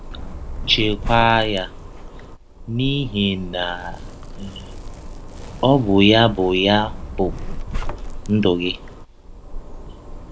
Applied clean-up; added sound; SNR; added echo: none; Zipper (clothing); 8 dB; none.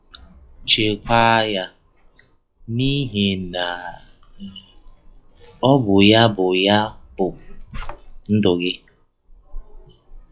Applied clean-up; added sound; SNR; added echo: classical method log-MMSE.